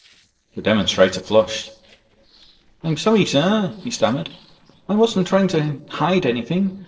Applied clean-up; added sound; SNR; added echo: neural separator model SepFormer DNS4.